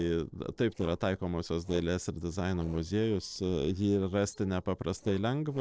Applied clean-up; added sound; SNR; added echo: neural separator model SepFormer DNS4.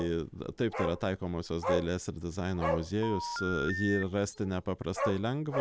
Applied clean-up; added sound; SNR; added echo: none; Bark + Telephone; 5 dB; none.